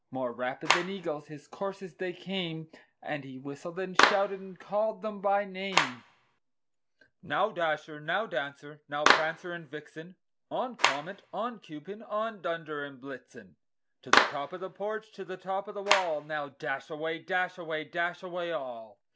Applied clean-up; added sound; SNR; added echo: none; Clapping; 0 dB; none.